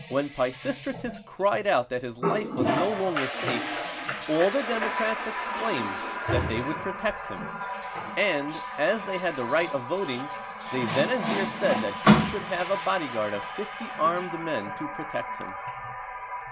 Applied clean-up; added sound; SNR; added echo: none; Water tap, faucet; 1 dB; none.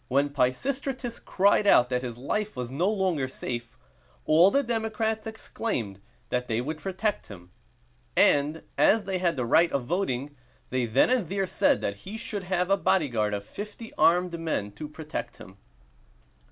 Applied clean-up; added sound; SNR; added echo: none; none; none; none.